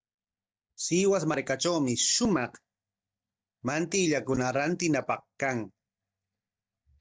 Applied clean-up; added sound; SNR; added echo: neural mask model DeepFilterNet 3.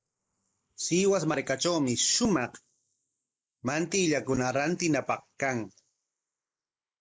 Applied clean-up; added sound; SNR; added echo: neural mask model Resemble Enhance denoiser.